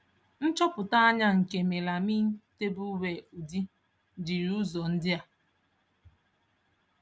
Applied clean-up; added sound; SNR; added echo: none; none; none; none.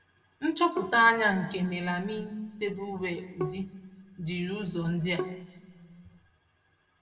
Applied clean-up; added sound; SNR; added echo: none; Bowed string instrument; 10 dB; reverberation time 1.1 s.